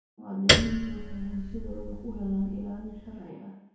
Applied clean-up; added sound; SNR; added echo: none; Piano; -5 dB; reverberation time 0.9 s.